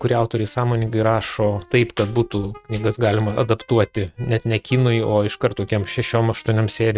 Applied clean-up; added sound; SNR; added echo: neural mask model RNNoise.